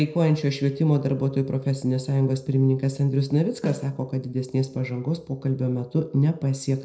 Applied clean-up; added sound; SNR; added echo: neural separator model SepFormer DNS4.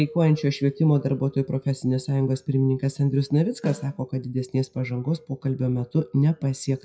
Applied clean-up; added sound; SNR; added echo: classical method WPE with log-MMSE.